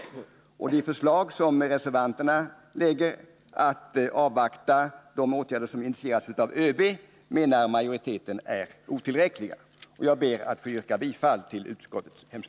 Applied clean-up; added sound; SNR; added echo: none; none; none; none.